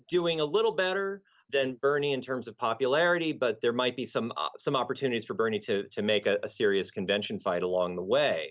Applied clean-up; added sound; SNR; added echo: none; none; none; none.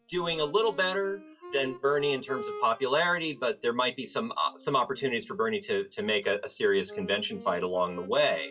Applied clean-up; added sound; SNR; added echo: classical method WPE with log-MMSE.